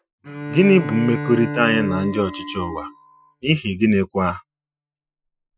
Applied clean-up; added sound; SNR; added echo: classical method Wiener filter.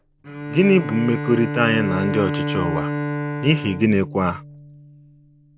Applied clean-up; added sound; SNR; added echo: none; Bowed string instrument; 6 dB; none.